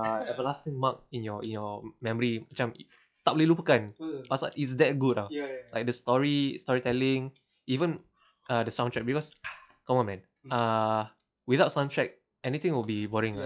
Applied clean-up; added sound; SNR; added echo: classical method log-MMSE.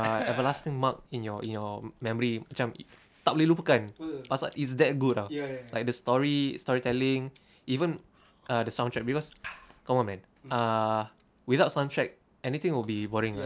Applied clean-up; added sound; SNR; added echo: none; Chewing, mastication / Cough; 19 dB; none.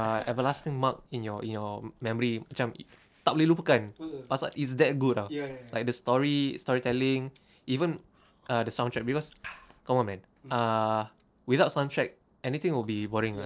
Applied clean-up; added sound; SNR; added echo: neural separator model SepFormer DNS4.